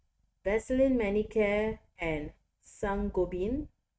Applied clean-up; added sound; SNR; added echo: neural mask model RNNoise.